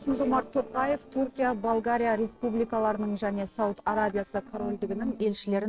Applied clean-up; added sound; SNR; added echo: neural separator model SepFormer DNS4.